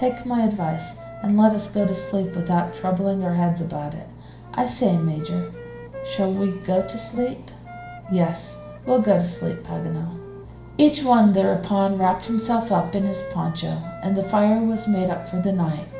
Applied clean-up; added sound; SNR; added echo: none; Wind instrument, woodwind instrument; 17 dB; reverberation time 0.5 s.